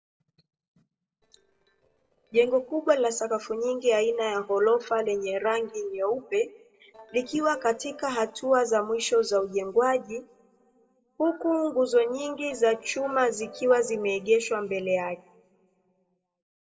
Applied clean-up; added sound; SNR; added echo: neural separator model SepFormer DNS4.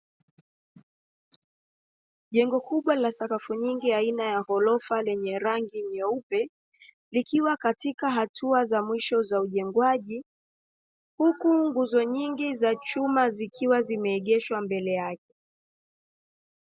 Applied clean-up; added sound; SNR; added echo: none; none; none; none.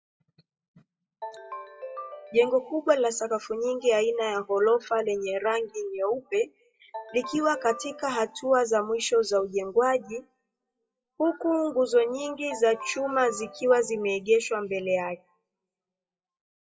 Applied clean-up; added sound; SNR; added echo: classical method WPE with log-MMSE.